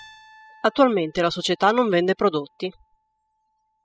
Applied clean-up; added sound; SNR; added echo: classical method spectral subtraction.